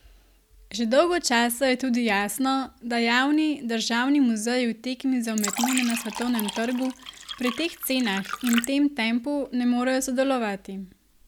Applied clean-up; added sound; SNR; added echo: none; Fill (with liquid); 8 dB; none.